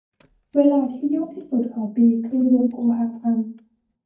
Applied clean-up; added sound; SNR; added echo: neural mask model DeepFilterNet 3.